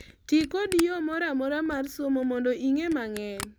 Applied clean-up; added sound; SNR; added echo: none; Camera; 17 dB; none.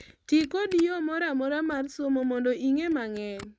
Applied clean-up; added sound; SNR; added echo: neural mask model RNNoise.